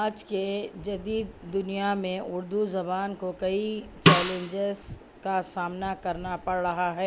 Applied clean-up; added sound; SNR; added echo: none; Snare drum; -4 dB; none.